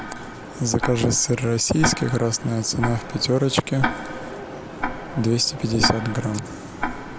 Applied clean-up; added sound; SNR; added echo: none; Tick-tock; 8 dB; none.